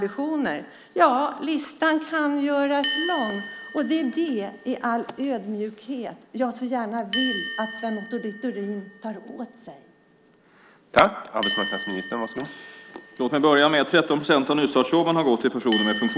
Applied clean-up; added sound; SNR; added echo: none; Bell; 11 dB; none.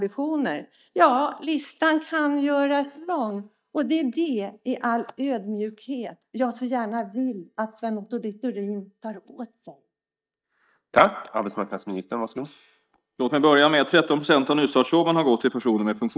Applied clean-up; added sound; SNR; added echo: neural mask model DeepFilterNet 3.